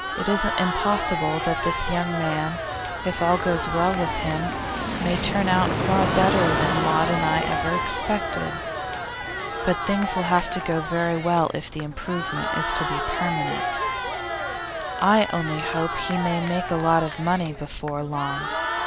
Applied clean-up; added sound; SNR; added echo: none; Crowd + Fixed-wing aircraft, airplane; 2 dB; none.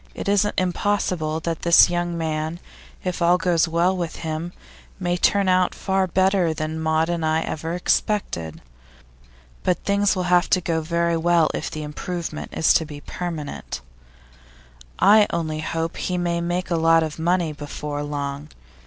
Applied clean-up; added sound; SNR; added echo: none; none; none; none.